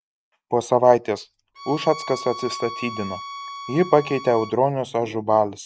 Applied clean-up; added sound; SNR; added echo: none; Bowed string instrument; 13 dB; none.